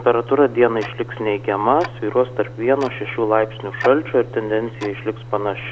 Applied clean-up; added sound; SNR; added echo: none; Tick-tock; 14 dB; none.